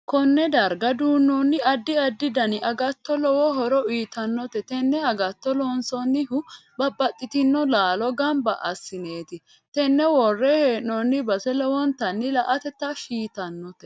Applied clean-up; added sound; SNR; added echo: none; none; none; none.